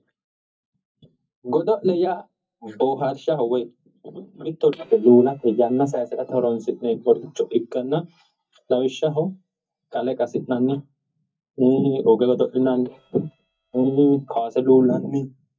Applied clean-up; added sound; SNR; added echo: neural mask model DeepFilterNet 3.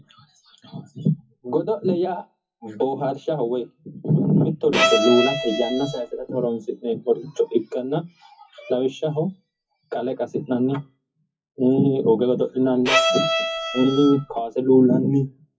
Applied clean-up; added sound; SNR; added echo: classical method WPE with log-MMSE.